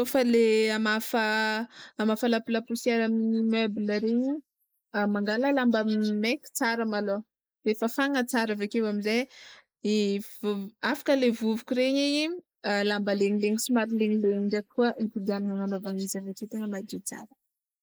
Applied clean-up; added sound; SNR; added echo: neural mask model Resemble Enhance denoiser.